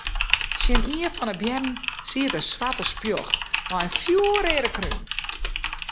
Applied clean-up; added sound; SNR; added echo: none; Typing; 0 dB; none.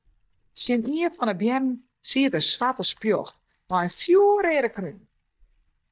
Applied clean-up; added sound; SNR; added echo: neural mask model DeepFilterNet 3.